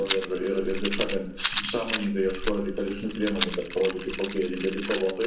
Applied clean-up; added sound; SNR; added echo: none; Rattle; 3 dB; reverberation time 0.6 s.